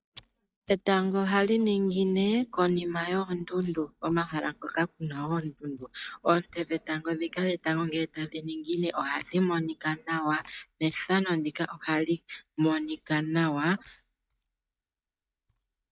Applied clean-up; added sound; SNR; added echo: neural mask model DeepFilterNet 3.